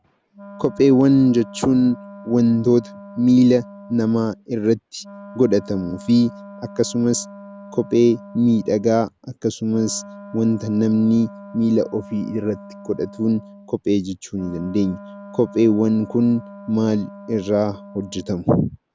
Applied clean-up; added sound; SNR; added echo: none; Wind instrument, woodwind instrument; 19 dB; none.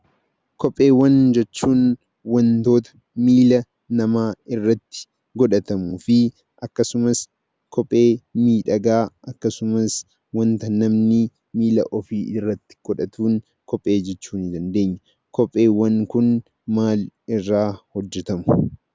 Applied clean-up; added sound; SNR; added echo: none; none; none; none.